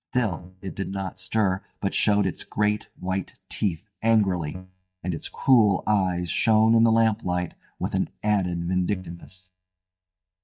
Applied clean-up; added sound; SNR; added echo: neural mask model DeepFilterNet 3.